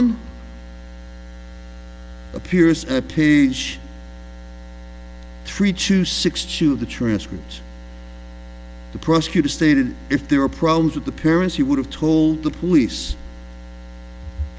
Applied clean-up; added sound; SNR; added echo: none; none; none; none.